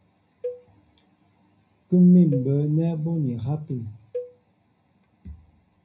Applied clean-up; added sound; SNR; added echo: none; Cowbell; 17 dB; reverberation time 0.5 s.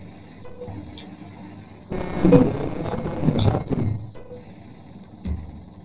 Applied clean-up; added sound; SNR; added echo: neural separator model SepFormer DNS4.